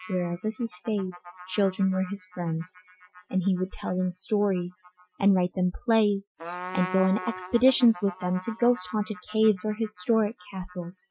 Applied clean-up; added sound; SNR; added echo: classical method Wiener filter.